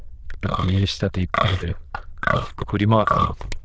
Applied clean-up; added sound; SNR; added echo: neural diffusion model UNIVERSE++.